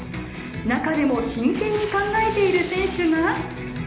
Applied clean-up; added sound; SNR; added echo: none; Tearing; 18 dB; reverberation time 1.0 s.